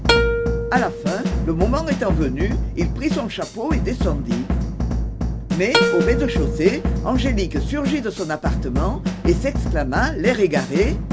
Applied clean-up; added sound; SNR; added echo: none; Plucked string instrument + Drum / Drum kit; -2 dB; none.